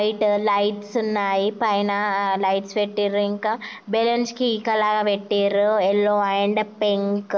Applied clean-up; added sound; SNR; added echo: none; none; none; none.